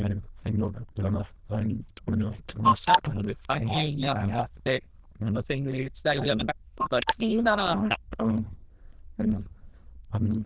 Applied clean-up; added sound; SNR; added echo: neural diffusion model UNIVERSE++.